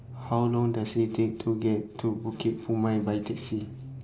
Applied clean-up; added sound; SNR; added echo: none; none; none; none.